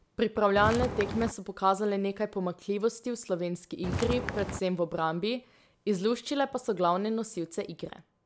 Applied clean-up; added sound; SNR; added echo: none; Walk, footsteps; 3 dB; none.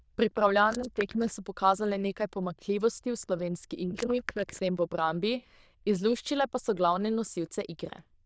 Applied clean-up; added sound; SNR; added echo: neural diffusion model UNIVERSE++.